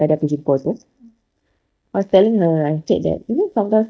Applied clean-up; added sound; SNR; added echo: neural mask model DeepFilterNet 3.